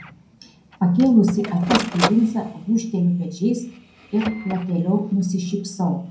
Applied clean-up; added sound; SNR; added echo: none; Printer; 10 dB; reverberation time 0.6 s.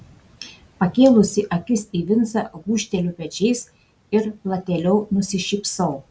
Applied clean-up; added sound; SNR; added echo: none; none; none; none.